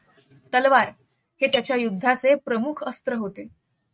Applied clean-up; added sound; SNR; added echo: neural mask model RNNoise.